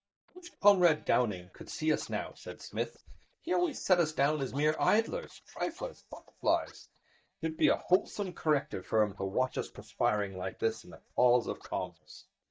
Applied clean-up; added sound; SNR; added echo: neural mask model DeepFilterNet 3.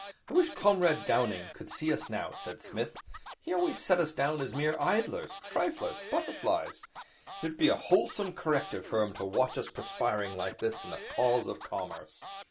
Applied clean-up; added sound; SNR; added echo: none; Scratching (performance technique); 14 dB; none.